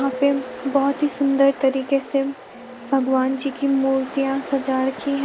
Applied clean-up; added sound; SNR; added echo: none; Ocean; 14 dB; none.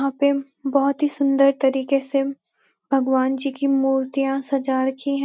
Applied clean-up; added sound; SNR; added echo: none; none; none; none.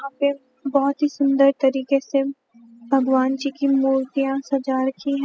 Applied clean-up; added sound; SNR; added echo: classical method spectral subtraction.